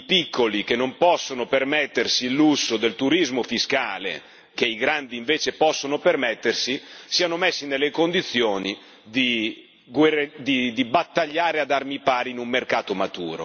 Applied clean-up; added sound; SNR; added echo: none; none; none; none.